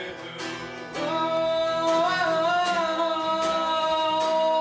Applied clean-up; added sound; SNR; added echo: none; none; none; none.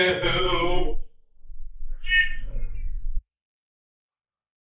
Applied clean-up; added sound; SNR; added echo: neural mask model Resemble Enhance denoiser.